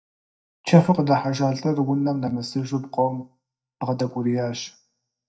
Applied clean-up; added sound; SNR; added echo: neural mask model DeepFilterNet 3.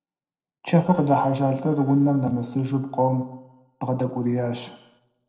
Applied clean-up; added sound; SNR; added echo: neural separator model SepFormer DNS4.